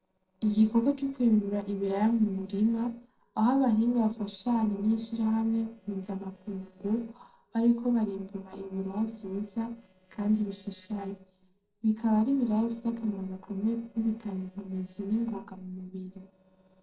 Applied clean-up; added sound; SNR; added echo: neural separator model SepFormer DNS4.